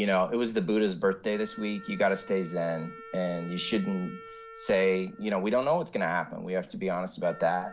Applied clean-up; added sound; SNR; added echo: none; Wind instrument, woodwind instrument; 20 dB; none.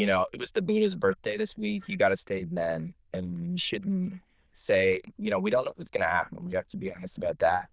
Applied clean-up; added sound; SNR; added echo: neural diffusion model UNIVERSE++.